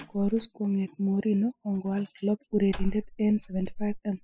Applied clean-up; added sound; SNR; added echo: classical method spectral subtraction.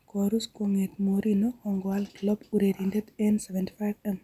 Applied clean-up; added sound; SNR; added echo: none; none; none; none.